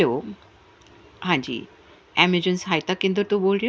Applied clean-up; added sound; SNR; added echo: none; none; none; none.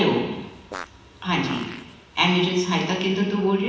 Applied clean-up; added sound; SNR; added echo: none; Fart; 18 dB; reverberation time 1.1 s.